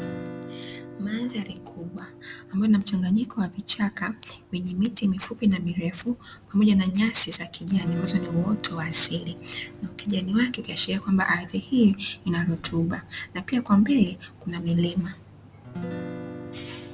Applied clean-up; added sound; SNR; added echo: none; Guitar; 15 dB; none.